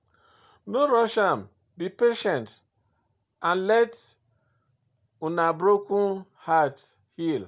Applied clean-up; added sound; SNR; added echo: none; none; none; none.